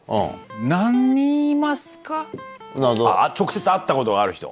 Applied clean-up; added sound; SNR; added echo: none; Electric guitar; 19 dB; none.